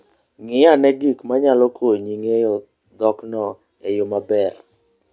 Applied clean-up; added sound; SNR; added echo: none; none; none; none.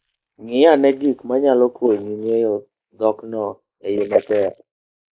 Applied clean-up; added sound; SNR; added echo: neural mask model Resemble Enhance denoiser.